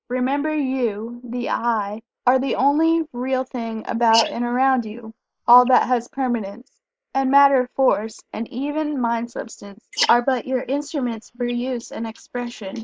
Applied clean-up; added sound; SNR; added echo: neural mask model Resemble Enhance denoiser.